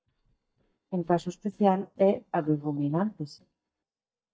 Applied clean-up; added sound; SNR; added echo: neural mask model DeepFilterNet 3.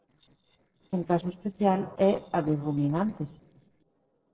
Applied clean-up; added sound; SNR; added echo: neural separator model SepFormer DNS4.